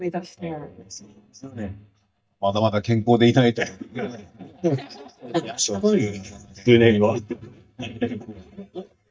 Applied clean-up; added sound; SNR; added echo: neural mask model DeepFilterNet 3.